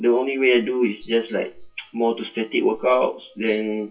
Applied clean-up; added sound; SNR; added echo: classical method WPE with log-MMSE.